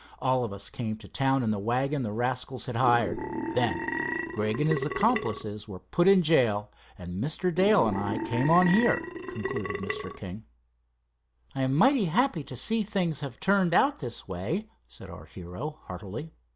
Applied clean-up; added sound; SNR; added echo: none; Burping, eructation; 5 dB; none.